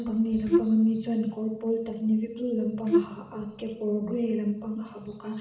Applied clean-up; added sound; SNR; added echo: none; Wind instrument, woodwind instrument; -2 dB; reverberation time 0.8 s.